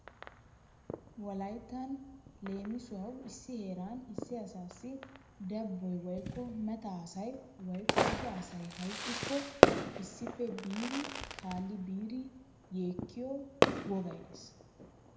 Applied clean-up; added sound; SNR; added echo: none; Fireworks; -4 dB; reverberation time 0.7 s.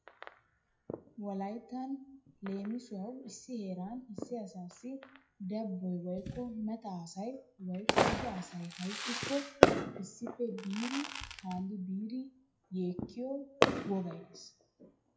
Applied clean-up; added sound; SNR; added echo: classical method WPE with log-MMSE.